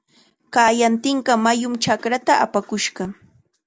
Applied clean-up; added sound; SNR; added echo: none; none; none; none.